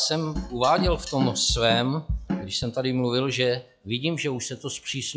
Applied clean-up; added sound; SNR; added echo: classical method log-MMSE.